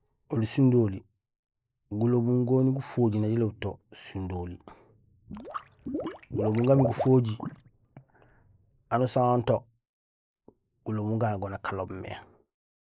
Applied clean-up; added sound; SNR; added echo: neural mask model Resemble Enhance denoiser.